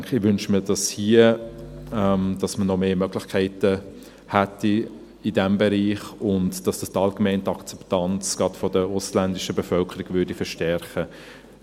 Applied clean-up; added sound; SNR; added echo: none; none; none; none.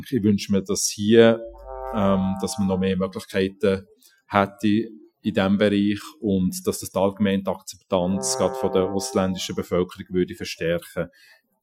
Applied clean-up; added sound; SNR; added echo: classical method Wiener filter.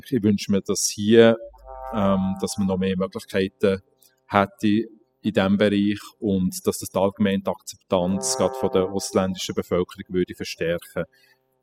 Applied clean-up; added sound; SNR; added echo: classical method spectral subtraction.